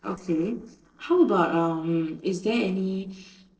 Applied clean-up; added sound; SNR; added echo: neural separator model SepFormer DNS4.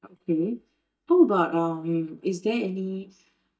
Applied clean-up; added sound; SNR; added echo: neural mask model DeepFilterNet 3.